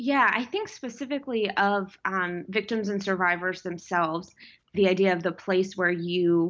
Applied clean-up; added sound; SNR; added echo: none; none; none; none.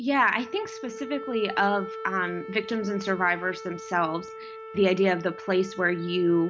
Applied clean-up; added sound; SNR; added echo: none; Wind instrument, woodwind instrument; 13 dB; none.